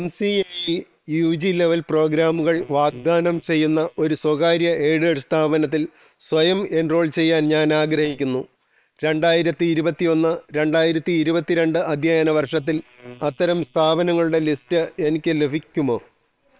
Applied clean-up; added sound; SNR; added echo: neural separator model SepFormer WHAM!.